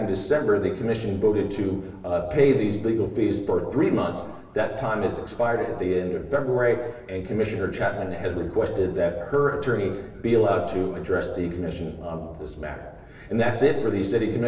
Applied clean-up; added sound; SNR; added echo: none; none; none; reverberation time 1.0 s.